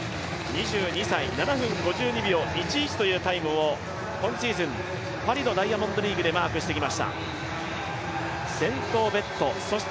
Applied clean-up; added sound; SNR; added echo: none; none; none; none.